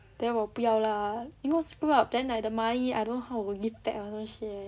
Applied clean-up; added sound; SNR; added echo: none; none; none; none.